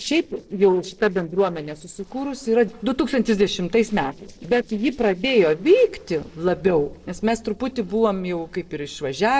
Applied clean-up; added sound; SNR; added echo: neural separator model SepFormer DNS4.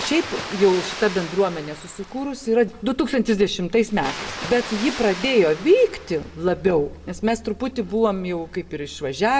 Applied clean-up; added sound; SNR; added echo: none; Water; 14 dB; reverberation time 0.5 s.